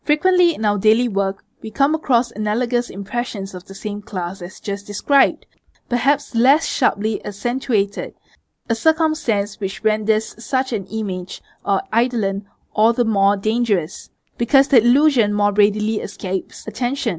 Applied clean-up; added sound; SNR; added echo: none; none; none; none.